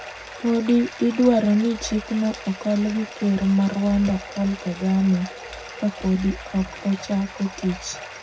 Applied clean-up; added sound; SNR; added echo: none; Bathtub (filling or washing); 15 dB; reverberation time 0.4 s.